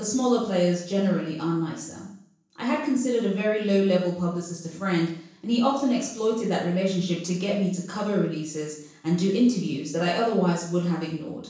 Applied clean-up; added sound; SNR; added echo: none; none; none; reverberation time 0.7 s.